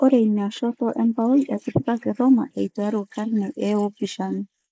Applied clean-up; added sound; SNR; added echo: neural mask model Resemble Enhance denoiser.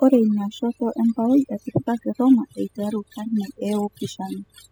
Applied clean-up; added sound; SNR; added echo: classical method spectral subtraction.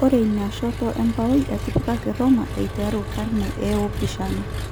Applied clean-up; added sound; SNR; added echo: none; Engine; 6 dB; none.